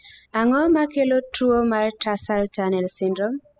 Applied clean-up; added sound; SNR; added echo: classical method spectral subtraction.